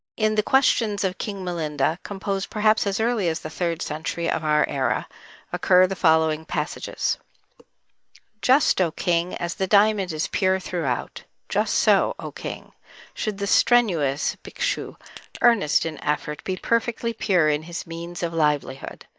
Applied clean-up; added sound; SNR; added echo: neural mask model DeepFilterNet 3.